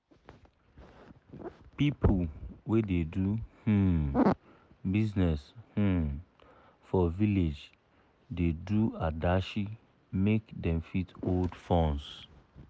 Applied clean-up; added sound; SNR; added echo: none; none; none; none.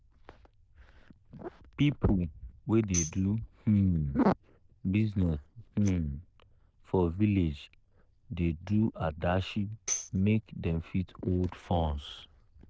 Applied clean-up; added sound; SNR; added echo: neural diffusion model UNIVERSE++.